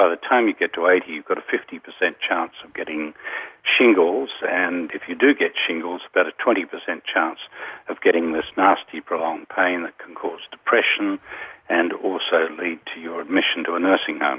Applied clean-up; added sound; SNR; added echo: none; none; none; none.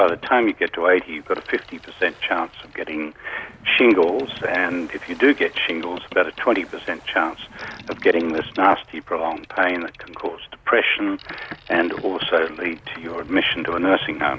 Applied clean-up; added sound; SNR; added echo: none; Boat, Water vehicle; 20 dB; none.